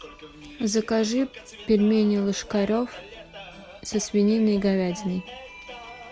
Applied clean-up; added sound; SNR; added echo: none; none; none; none.